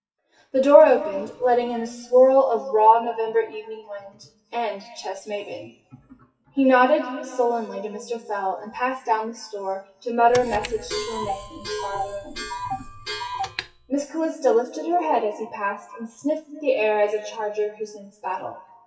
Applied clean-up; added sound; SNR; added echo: classical method WPE with log-MMSE.